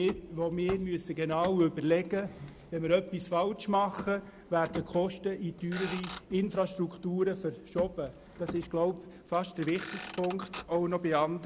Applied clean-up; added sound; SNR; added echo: none; Motor vehicle (road); 15 dB; none.